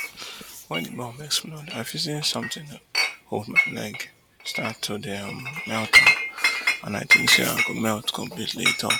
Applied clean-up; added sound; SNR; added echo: none; Chink, clink; -4 dB; none.